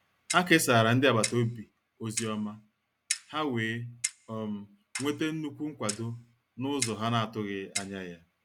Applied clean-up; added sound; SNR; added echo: none; Clock; 11 dB; none.